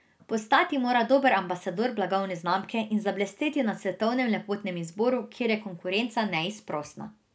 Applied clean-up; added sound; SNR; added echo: none; none; none; none.